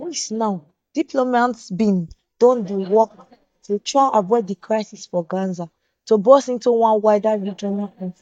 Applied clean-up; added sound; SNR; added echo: neural mask model DeepFilterNet 3.